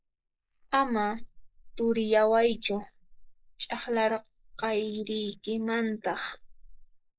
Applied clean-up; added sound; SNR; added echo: neural mask model Resemble Enhance denoiser.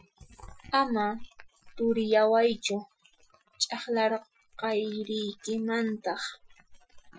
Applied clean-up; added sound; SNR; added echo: classical method Wiener filter.